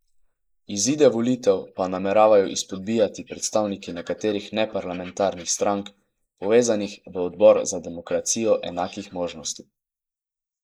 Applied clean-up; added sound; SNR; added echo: neural mask model Resemble Enhance denoiser.